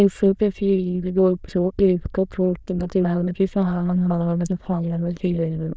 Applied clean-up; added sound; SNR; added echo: neural diffusion model UNIVERSE++.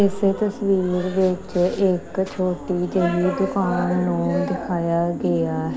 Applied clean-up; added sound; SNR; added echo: none; none; none; none.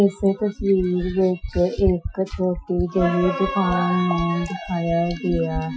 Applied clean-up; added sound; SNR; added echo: classical method Wiener filter.